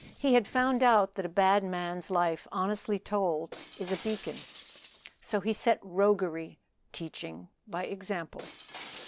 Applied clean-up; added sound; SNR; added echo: none; Shatter; 19 dB; none.